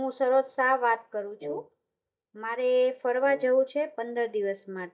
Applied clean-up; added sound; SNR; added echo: neural mask model DeepFilterNet 3.